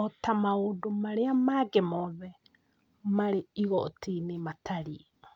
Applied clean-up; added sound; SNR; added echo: none; none; none; none.